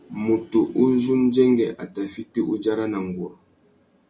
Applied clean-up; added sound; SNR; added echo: none; none; none; none.